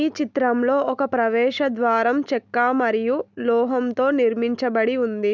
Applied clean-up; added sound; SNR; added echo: none; none; none; none.